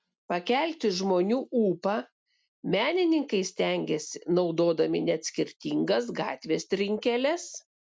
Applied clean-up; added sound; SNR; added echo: none; none; none; none.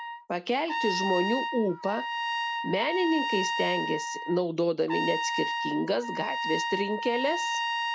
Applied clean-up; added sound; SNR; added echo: none; Trumpet; 2 dB; none.